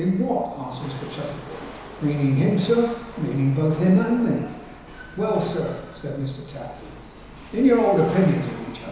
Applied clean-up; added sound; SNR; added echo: none; Rattle / Chatter / Hiss / Engine / Mechanisms; 17 dB; reverberation time 1.0 s.